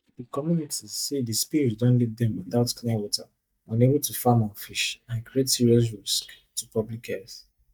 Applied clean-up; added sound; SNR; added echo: neural mask model DeepFilterNet 3.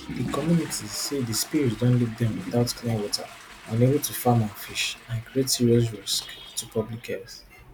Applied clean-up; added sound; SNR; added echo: none; Toilet flush / Water; 17 dB; none.